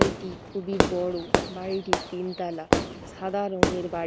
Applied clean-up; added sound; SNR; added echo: none; Fireworks; -4 dB; none.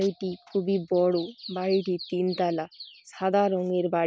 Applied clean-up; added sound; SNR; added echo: none; none; none; none.